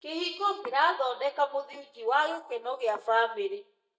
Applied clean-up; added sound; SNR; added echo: neural mask model DeepFilterNet 3.